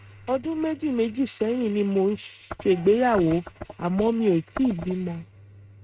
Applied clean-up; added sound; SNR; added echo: neural mask model RNNoise.